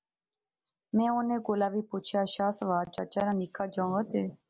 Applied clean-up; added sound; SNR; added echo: none; none; none; none.